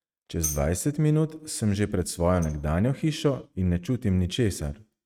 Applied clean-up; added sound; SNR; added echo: neural mask model RNNoise.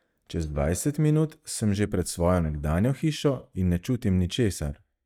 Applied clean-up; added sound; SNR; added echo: neural mask model DeepFilterNet 3.